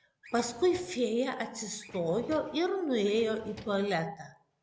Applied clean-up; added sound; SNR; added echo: none; Drawer open or close; 20 dB; none.